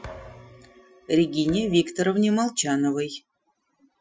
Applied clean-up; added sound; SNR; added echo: classical method Wiener filter.